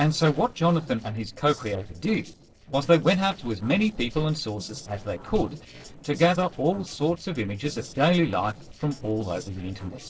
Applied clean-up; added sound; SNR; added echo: neural separator model SepFormer DNS4.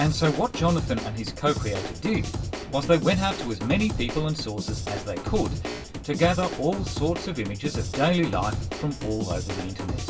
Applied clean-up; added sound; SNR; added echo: none; Drum / Drum kit; 5 dB; reverberation time 0.2 s.